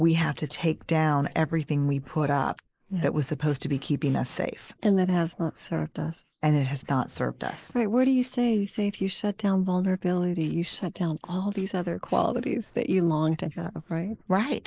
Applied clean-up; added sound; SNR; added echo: neural mask model Resemble Enhance denoiser.